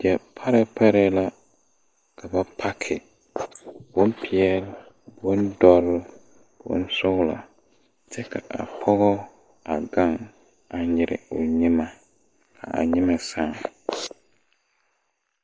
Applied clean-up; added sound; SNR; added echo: neural mask model Resemble Enhance denoiser.